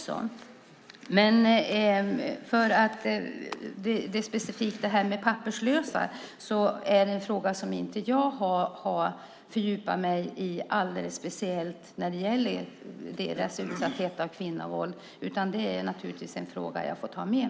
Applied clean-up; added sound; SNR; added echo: none; none; none; none.